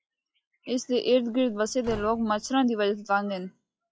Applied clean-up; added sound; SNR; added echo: classical method log-MMSE.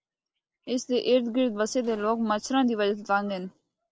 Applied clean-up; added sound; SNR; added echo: neural separator model SepFormer DNS4.